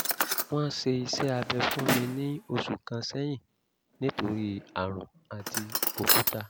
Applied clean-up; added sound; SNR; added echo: none; Drawer open or close; 1 dB; none.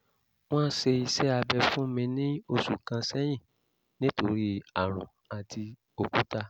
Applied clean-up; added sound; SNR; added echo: none; none; none; none.